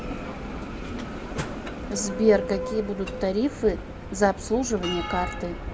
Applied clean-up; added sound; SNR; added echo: none; Bell; 6 dB; none.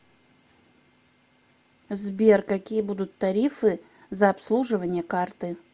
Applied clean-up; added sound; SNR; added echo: none; none; none; none.